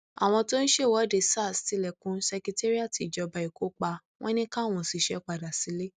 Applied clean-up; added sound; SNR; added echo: none; none; none; none.